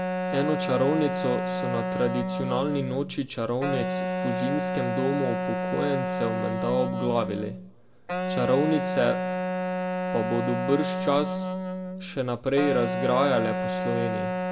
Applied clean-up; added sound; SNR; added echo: none; Wind instrument, woodwind instrument; 1 dB; reverberation time 0.3 s.